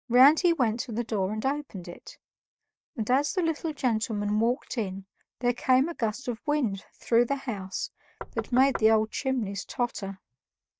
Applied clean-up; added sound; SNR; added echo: neural mask model DeepFilterNet 3.